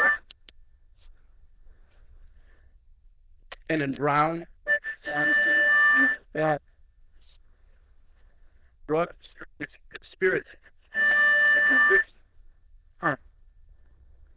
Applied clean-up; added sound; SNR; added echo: neural diffusion model UNIVERSE++.